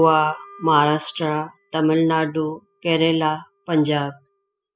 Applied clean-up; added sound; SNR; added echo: classical method spectral subtraction.